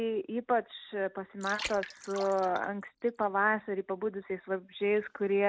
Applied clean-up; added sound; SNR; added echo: none; Water; 15 dB; none.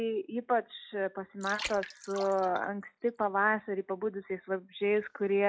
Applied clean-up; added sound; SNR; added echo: classical method log-MMSE.